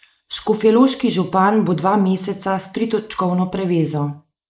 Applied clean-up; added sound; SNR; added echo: neural mask model Resemble Enhance denoiser.